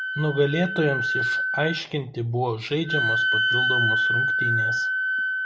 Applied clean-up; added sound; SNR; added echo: none; Wind instrument, woodwind instrument; -2 dB; none.